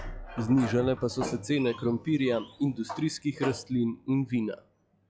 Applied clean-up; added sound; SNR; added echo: classical method log-MMSE.